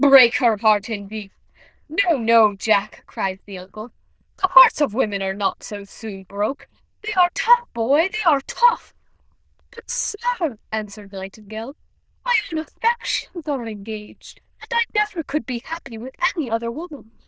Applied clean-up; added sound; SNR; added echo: neural diffusion model UNIVERSE++.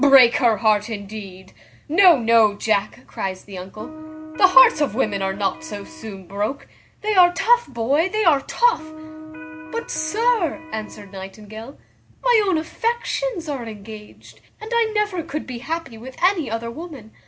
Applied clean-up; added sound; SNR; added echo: none; Electric guitar; 14 dB; none.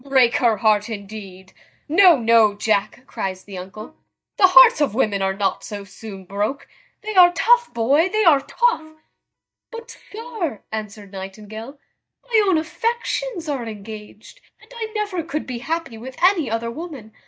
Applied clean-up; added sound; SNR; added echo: neural mask model DeepFilterNet 3.